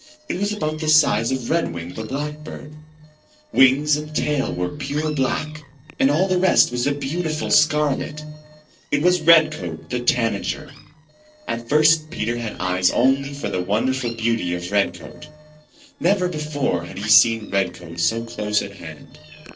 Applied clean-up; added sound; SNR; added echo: neural separator model SepFormer DNS4.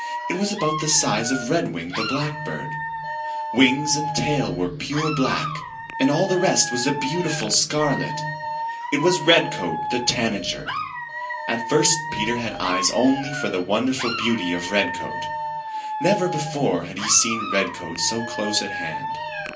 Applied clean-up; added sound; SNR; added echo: none; Alarm / Dog; 6 dB; reverberation time 0.3 s.